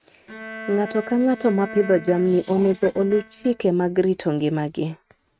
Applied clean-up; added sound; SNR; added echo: neural mask model RNNoise.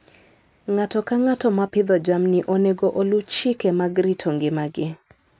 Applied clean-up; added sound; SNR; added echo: none; none; none; none.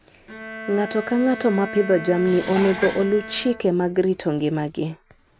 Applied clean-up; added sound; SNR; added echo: none; Bowed string instrument + Dishes, pots, and pans; 12 dB; none.